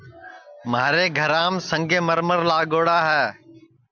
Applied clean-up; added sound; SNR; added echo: none; none; none; none.